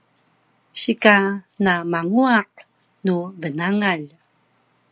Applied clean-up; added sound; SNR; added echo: none; none; none; none.